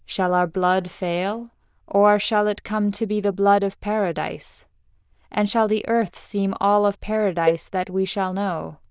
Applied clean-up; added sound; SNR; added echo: neural diffusion model UNIVERSE++.